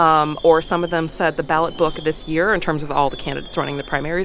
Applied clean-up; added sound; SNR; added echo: none; Screech / Subway, metro, underground; 12 dB; none.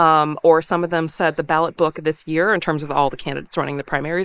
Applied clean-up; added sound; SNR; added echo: neural mask model Resemble Enhance denoiser.